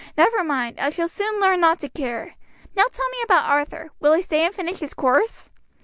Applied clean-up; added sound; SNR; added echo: none; none; none; none.